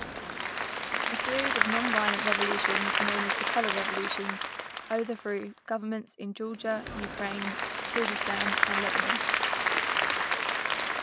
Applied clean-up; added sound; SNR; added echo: none; Applause / Crowd; -5 dB; none.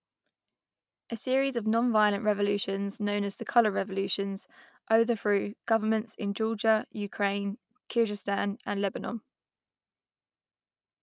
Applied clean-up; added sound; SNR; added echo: none; none; none; none.